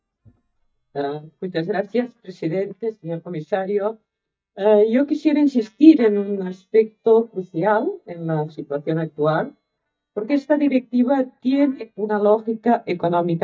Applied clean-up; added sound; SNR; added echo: neural mask model DeepFilterNet 3.